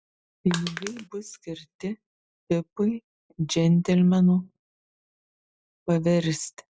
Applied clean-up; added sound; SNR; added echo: classical method log-MMSE.